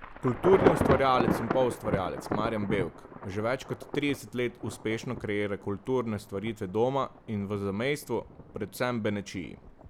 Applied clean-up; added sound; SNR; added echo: none; Thunder / Traffic noise, roadway noise / Rain / Insect; 4 dB; none.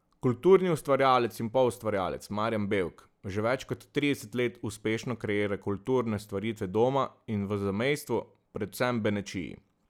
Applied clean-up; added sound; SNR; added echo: none; none; none; none.